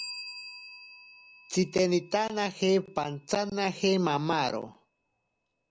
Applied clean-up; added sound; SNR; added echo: none; Bell; 19 dB; none.